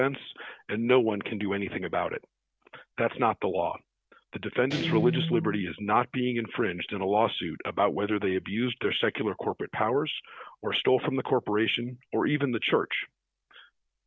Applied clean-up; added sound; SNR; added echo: none; Guitar; 7 dB; none.